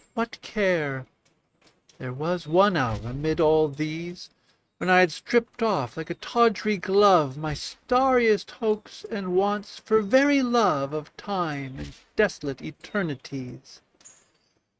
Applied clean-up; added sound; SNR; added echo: neural mask model RNNoise.